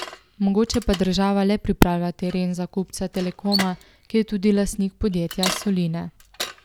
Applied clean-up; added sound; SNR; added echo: none; Bicycle; 12 dB; none.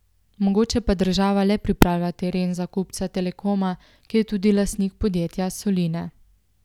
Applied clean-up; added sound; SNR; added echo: none; none; none; none.